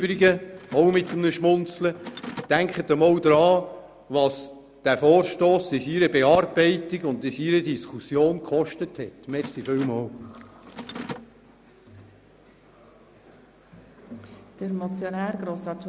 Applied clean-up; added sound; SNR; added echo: none; Mechanisms; 18 dB; none.